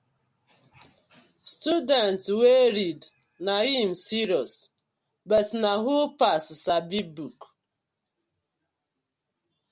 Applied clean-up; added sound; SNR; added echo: none; none; none; none.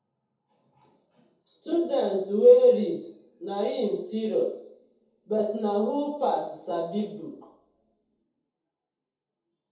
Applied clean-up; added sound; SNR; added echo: none; none; none; reverberation time 0.7 s.